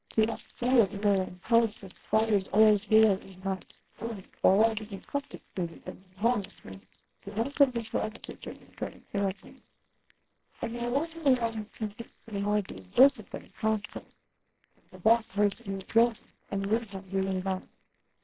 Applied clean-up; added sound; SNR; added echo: neural separator model SepFormer WHAMR!.